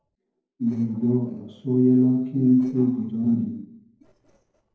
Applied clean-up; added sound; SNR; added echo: neural separator model SepFormer DNS4.